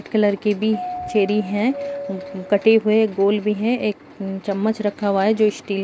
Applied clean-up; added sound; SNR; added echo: none; Doorbell; 11 dB; none.